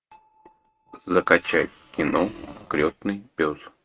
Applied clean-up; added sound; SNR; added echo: neural mask model RNNoise.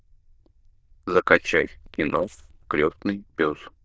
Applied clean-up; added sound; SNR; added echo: neural diffusion model UNIVERSE++.